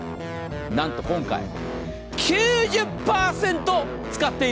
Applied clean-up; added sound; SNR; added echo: none; Guitar; 7 dB; none.